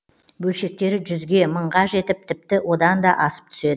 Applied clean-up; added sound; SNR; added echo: none; none; none; none.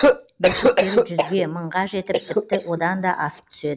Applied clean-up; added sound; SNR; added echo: neural mask model Resemble Enhance denoiser.